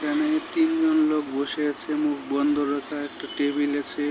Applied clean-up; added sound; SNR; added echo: none; none; none; none.